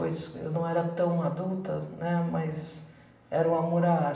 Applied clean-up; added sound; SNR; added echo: none; none; none; reverberation time 0.8 s.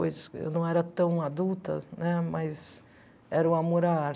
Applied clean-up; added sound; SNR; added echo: none; none; none; none.